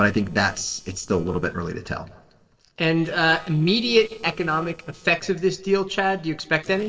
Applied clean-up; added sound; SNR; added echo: neural separator model SepFormer DNS4.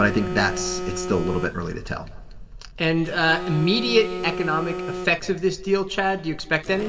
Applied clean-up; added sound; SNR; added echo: none; Telephone; 9 dB; reverberation time 1.4 s.